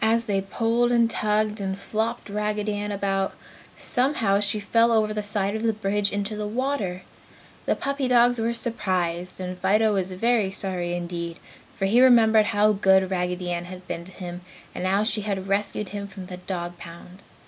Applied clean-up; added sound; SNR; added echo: none; none; none; none.